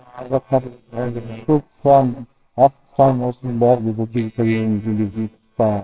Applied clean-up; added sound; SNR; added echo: neural separator model SepFormer WHAMR!.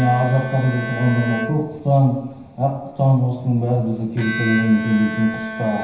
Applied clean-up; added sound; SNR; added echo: none; Bowed string instrument; 11 dB; reverberation time 0.9 s.